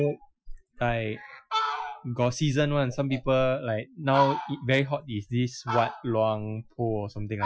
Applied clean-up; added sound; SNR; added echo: classical method Wiener filter.